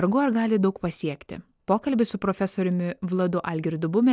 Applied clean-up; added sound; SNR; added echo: none; none; none; none.